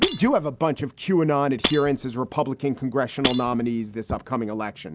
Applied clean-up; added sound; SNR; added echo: none; Shatter; 6 dB; none.